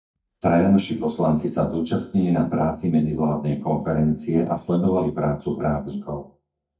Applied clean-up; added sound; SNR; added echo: neural mask model DeepFilterNet 3.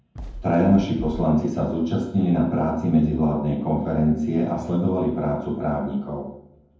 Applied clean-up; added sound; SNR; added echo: none; Fireworks; 15 dB; reverberation time 0.9 s.